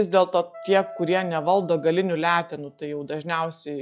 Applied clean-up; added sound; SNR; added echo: classical method log-MMSE.